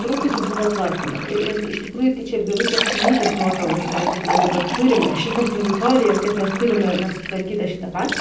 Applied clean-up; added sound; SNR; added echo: none; Fill (with liquid); 5 dB; reverberation time 0.6 s.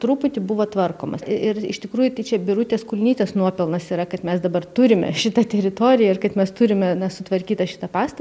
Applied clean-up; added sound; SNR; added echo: none; none; none; none.